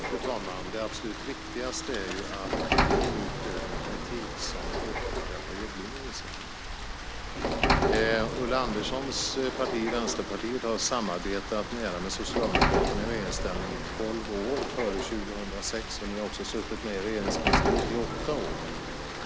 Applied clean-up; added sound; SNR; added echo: none; Sliding door + Rain; -2 dB; none.